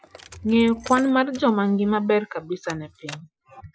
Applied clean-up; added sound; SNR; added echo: classical method Wiener filter.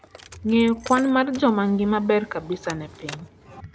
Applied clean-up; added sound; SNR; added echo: none; Car; 19 dB; none.